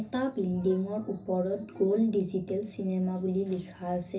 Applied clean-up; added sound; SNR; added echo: none; none; none; reverberation time 0.4 s.